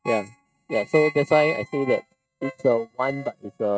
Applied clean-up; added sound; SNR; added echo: neural mask model RNNoise.